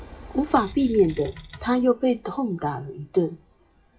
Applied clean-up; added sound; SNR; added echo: classical method WPE with log-MMSE.